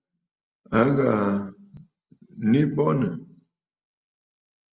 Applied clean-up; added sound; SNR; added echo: none; none; none; none.